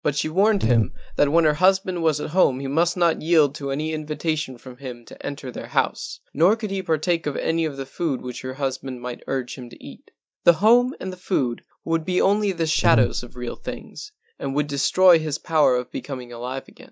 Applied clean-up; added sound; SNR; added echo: neural mask model DeepFilterNet 3.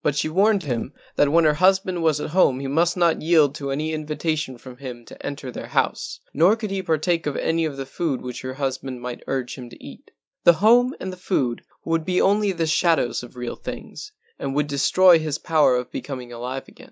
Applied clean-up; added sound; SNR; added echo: neural mask model Resemble Enhance denoiser.